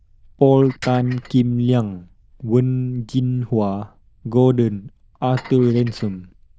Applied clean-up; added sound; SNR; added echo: neural diffusion model UNIVERSE++.